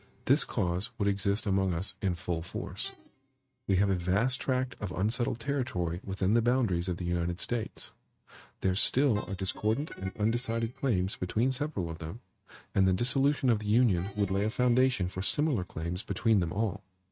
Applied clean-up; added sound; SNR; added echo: neural mask model RNNoise.